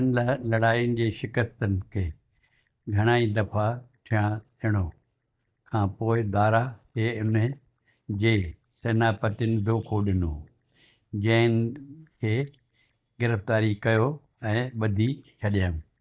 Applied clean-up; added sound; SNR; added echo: neural mask model DeepFilterNet 3.